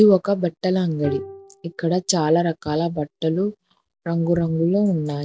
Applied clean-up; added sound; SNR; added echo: none; Bowed string instrument; 16 dB; none.